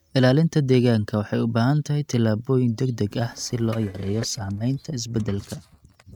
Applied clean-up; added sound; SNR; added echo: neural mask model RNNoise.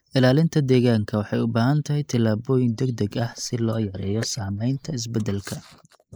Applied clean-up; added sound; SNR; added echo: neural mask model Resemble Enhance denoiser.